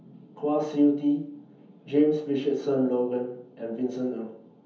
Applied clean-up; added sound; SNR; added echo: none; none; none; reverberation time 0.7 s.